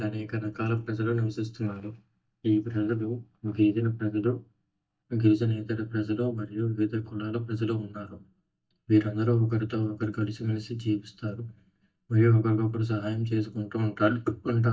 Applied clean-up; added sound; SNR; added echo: neural mask model DeepFilterNet 3.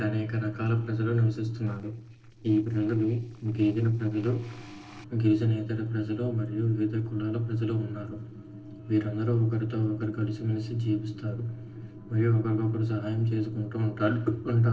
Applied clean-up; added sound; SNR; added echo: neural separator model SepFormer DNS4.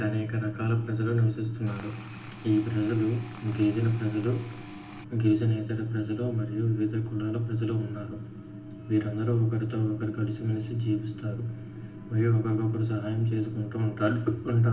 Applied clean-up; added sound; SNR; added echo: none; Tools; 20 dB; reverberation time 0.2 s.